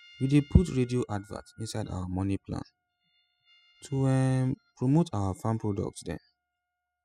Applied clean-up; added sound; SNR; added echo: classical method spectral subtraction.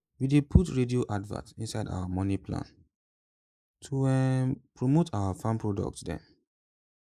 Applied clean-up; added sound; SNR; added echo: neural mask model Resemble Enhance denoiser.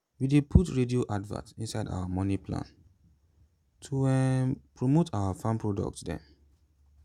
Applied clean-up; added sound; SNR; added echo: none; none; none; none.